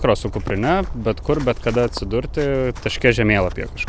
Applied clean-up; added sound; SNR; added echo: none; none; none; none.